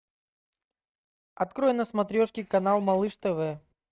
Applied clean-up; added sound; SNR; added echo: neural mask model RNNoise.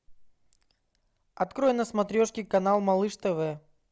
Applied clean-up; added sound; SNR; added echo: none; none; none; none.